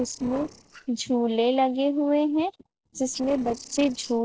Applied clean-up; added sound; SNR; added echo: neural separator model SepFormer DNS4.